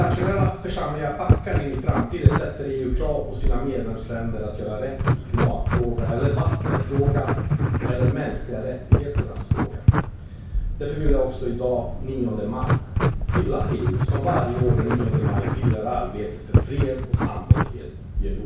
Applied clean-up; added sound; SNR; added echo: none; Writing; -5 dB; reverberation time 0.6 s.